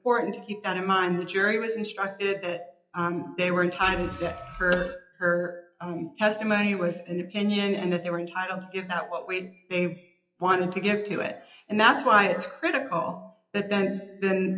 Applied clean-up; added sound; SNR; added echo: classical method WPE with log-MMSE.